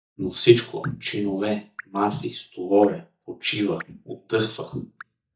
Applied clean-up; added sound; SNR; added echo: neural mask model DeepFilterNet 3.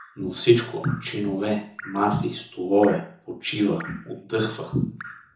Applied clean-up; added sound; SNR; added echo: none; Drip; 20 dB; reverberation time 0.5 s.